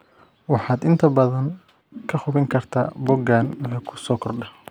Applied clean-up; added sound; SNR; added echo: none; none; none; none.